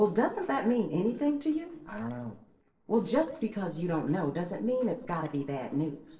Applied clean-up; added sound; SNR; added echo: neural separator model SepFormer DNS4.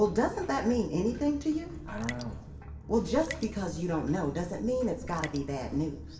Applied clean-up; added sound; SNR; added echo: none; Raindrop; 15 dB; reverberation time 0.7 s.